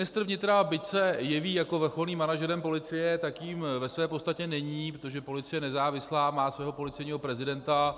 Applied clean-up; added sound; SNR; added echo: none; none; none; none.